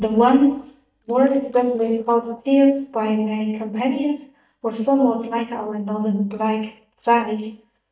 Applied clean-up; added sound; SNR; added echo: neural mask model DeepFilterNet 3.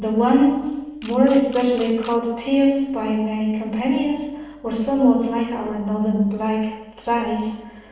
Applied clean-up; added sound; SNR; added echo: neural separator model SepFormer DNS4.